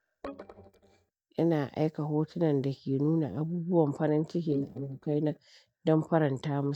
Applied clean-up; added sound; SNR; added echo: neural mask model DeepFilterNet 3.